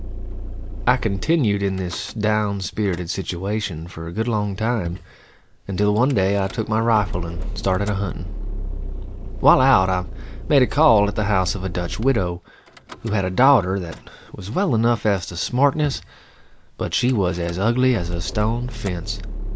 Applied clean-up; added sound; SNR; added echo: none; Idling / Engine starting / Door / Car; 9 dB; none.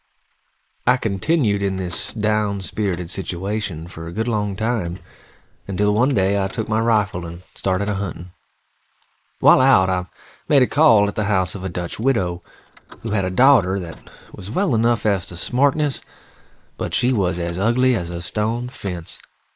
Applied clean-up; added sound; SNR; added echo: neural mask model Resemble Enhance denoiser.